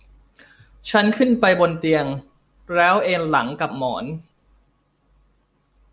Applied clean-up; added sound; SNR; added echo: none; none; none; none.